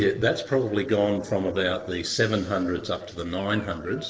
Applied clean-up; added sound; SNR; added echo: neural separator model SepFormer DNS4.